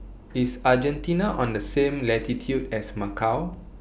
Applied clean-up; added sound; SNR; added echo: none; none; none; none.